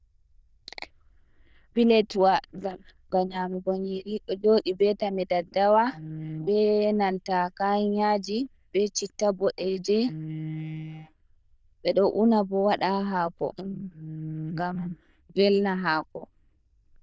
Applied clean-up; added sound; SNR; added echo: neural diffusion model UNIVERSE++.